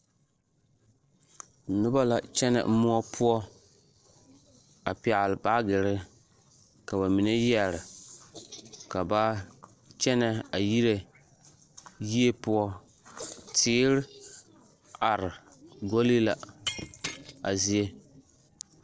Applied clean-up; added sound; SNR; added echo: neural separator model SepFormer DNS4.